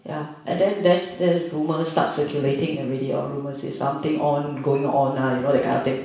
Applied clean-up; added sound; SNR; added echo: none; none; none; reverberation time 0.7 s.